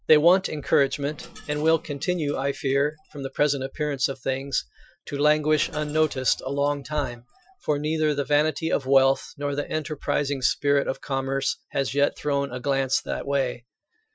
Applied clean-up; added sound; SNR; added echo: classical method Wiener filter.